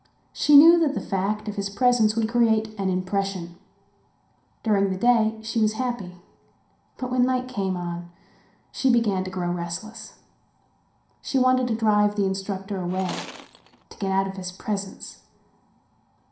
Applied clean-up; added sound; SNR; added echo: none; Tools; 14 dB; reverberation time 0.5 s.